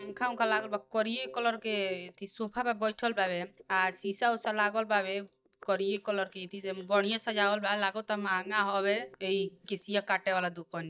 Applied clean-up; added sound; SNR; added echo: neural mask model DeepFilterNet 3.